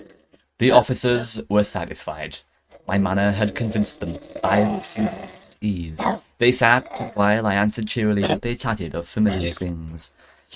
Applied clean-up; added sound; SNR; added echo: neural mask model RNNoise.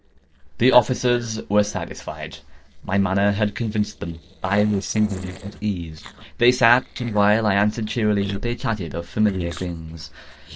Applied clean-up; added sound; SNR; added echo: neural separator model SepFormer DNS4.